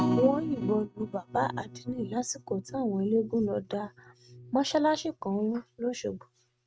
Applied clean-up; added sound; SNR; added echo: neural mask model RNNoise.